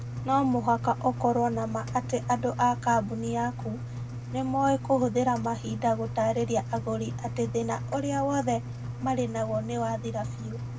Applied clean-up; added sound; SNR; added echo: none; Engine; 7 dB; reverberation time 0.3 s.